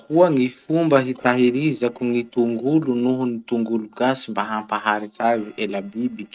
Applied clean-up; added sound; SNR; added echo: neural separator model SepFormer DNS4.